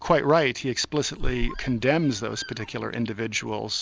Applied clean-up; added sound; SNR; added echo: none; Squeak; 6 dB; none.